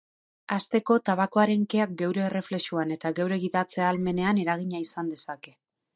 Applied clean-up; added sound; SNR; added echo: neural mask model DeepFilterNet 3.